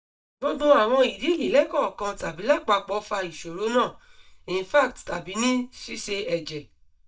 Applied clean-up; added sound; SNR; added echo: neural mask model DeepFilterNet 3.